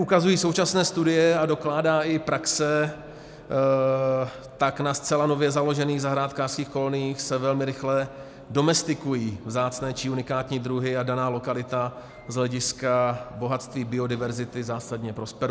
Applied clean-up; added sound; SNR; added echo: none; none; none; none.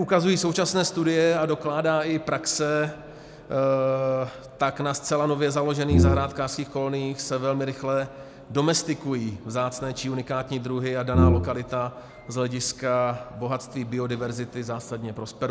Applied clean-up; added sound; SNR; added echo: none; Brass instrument; -4 dB; none.